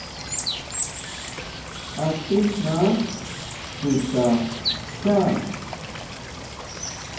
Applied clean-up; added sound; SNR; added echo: none; Water / Bird; 6 dB; reverberation time 0.9 s.